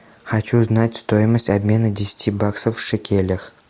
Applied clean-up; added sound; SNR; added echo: none; none; none; none.